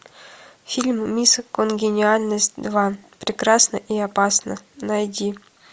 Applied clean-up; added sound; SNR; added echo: none; none; none; none.